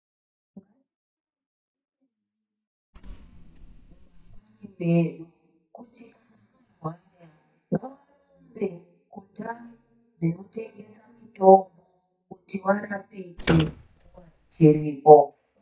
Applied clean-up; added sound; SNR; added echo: neural mask model DeepFilterNet 3.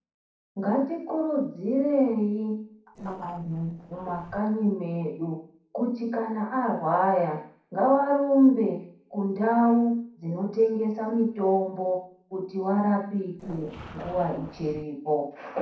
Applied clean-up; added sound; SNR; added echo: neural separator model SepFormer DNS4.